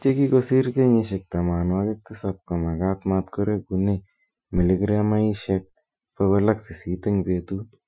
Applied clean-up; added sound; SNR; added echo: classical method Wiener filter.